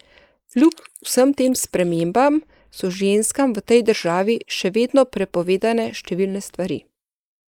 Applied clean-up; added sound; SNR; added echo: neural mask model Resemble Enhance denoiser.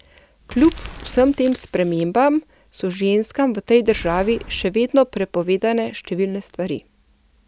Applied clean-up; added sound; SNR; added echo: none; Boom + Crumpling, crinkling; 19 dB; none.